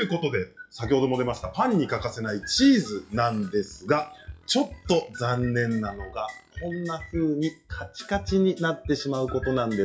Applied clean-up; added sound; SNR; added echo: classical method WPE with log-MMSE.